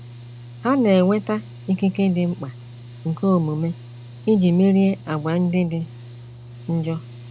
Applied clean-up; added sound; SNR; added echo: none; Mechanical fan / Engine; 17 dB; none.